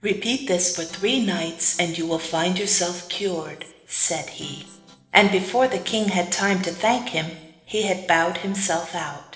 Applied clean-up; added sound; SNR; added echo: neural separator model SepFormer DNS4.